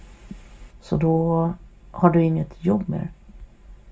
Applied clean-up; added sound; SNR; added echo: none; none; none; reverberation time 0.2 s.